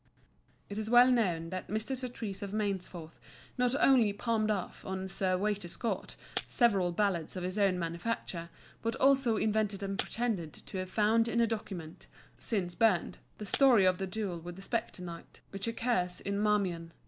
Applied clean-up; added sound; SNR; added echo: none; Shatter; 19 dB; none.